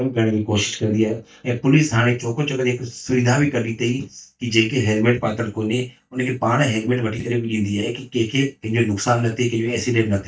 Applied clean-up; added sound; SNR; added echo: neural mask model DeepFilterNet 3.